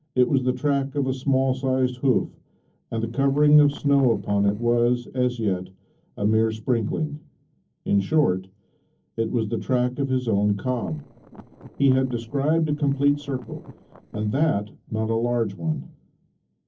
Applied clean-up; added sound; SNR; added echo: neural separator model SepFormer DNS4.